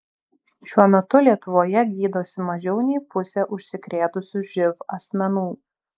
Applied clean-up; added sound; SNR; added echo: neural mask model Resemble Enhance denoiser.